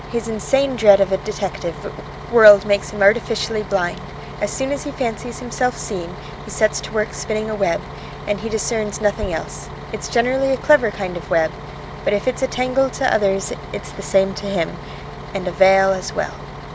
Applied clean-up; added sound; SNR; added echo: none; Bus; 12 dB; none.